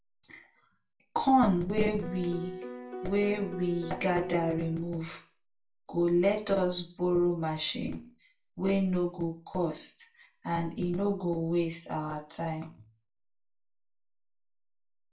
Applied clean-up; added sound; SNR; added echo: none; Piano; 9 dB; reverberation time 0.3 s.